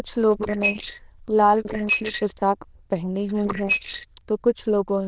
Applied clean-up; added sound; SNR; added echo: neural diffusion model UNIVERSE++.